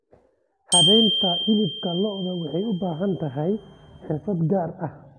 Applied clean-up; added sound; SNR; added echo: none; Glockenspiel; 2 dB; none.